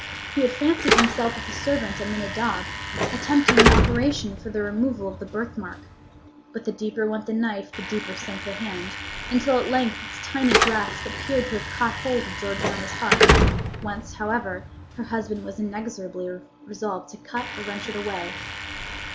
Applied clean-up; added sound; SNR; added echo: none; Slam / Alarm; -1 dB; none.